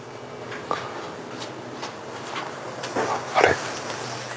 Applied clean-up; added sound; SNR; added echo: none; Bowed string instrument + Bowed string instrument; 14 dB; none.